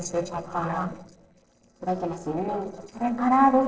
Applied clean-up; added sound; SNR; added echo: neural separator model SepFormer DNS4.